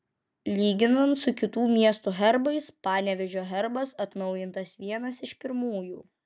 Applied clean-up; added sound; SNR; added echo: none; none; none; none.